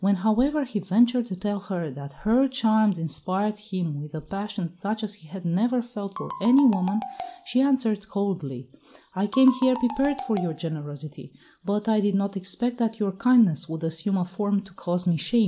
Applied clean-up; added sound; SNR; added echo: none; Marimba, xylophone; 12 dB; reverberation time 0.3 s.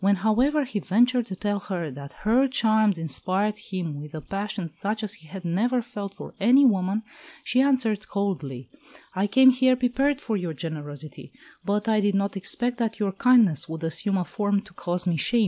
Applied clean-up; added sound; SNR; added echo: none; none; none; none.